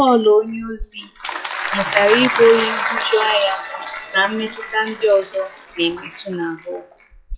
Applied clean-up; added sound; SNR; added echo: classical method WPE with log-MMSE.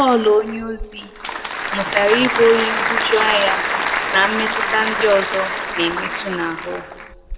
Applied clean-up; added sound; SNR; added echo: none; Applause / Crowd; 3 dB; reverberation time 1.1 s.